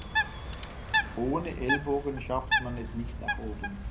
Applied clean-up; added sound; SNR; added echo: none; Bird; -2 dB; none.